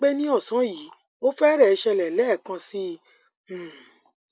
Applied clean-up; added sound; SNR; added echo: none; none; none; none.